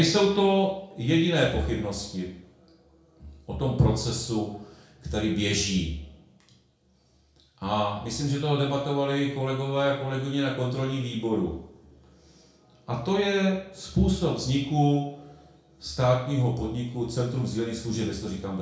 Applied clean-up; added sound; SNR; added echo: none; none; none; reverberation time 0.5 s.